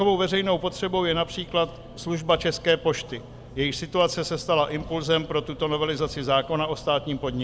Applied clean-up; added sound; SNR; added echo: none; Engine; 17 dB; none.